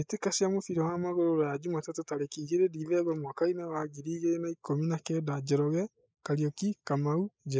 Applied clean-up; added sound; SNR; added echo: neural mask model Resemble Enhance denoiser.